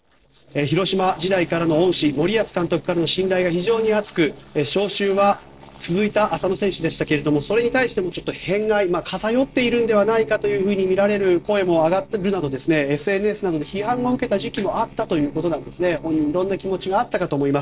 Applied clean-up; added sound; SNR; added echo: neural separator model SepFormer DNS4.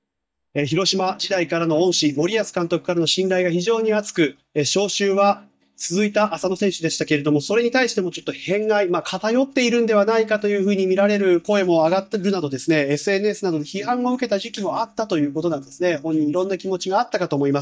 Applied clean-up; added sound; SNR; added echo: neural mask model DeepFilterNet 3.